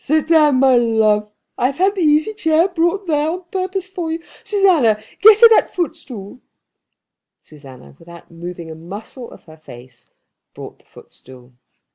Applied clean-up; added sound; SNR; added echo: none; none; none; none.